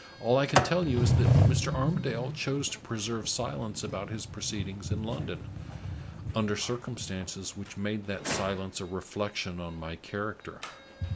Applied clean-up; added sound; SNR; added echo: none; Sliding door; -1 dB; none.